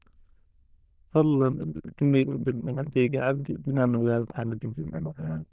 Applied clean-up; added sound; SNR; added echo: neural diffusion model UNIVERSE++.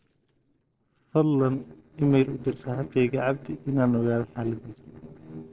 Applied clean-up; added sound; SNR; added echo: neural separator model SepFormer DNS4.